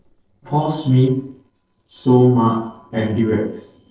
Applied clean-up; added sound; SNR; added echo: neural separator model SepFormer DNS4.